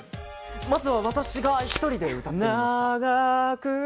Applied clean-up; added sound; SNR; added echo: none; Packing tape, duct tape; 14 dB; none.